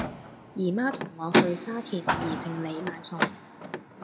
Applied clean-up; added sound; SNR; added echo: none; Car; -3 dB; reverberation time 0.8 s.